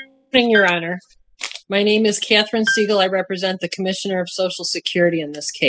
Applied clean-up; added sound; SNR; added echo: classical method spectral subtraction.